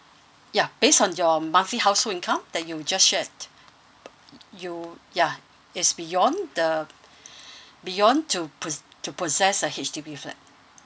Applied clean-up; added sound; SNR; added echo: none; none; none; none.